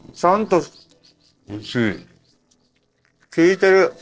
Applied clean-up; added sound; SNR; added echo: neural separator model SepFormer DNS4.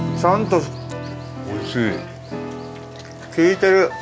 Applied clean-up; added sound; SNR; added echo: none; Strum; 10 dB; none.